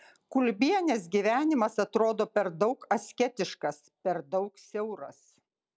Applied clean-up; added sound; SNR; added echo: none; none; none; none.